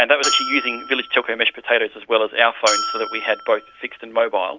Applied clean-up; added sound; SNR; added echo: none; Bell; 7 dB; none.